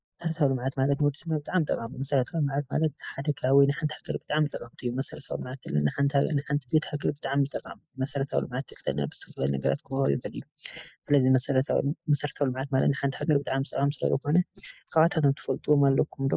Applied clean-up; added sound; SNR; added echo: neural mask model Resemble Enhance denoiser.